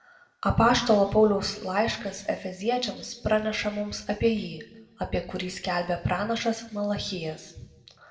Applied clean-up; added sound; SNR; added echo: none; none; none; reverberation time 0.8 s.